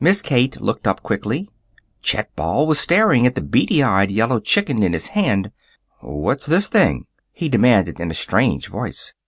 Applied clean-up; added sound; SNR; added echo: none; none; none; none.